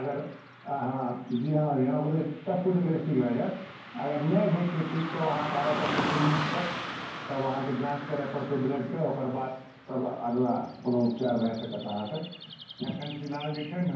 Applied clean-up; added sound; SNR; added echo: none; Car passing by / Traffic noise, roadway noise; 9 dB; reverberation time 0.9 s.